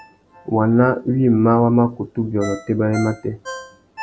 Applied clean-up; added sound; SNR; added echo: none; Ringtone; 18 dB; none.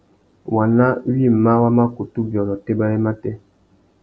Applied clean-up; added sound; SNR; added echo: none; none; none; none.